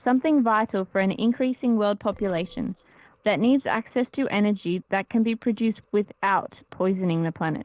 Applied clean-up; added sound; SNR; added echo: neural separator model SepFormer DNS4.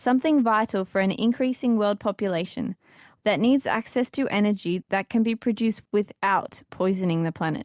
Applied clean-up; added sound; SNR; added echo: none; none; none; none.